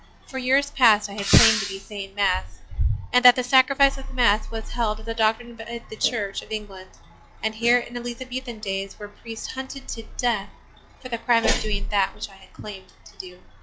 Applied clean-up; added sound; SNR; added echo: classical method log-MMSE.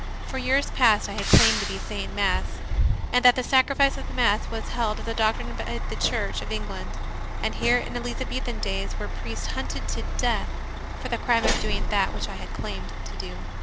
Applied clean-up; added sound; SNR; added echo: none; Truck; 0 dB; none.